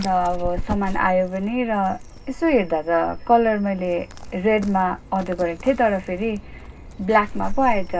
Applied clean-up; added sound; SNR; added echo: none; Dog; 9 dB; reverberation time 0.2 s.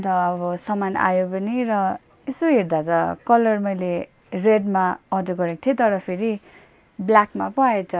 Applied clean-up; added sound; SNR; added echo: none; none; none; none.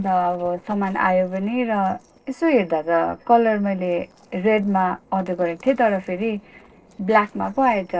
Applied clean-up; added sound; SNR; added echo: neural separator model SepFormer DNS4.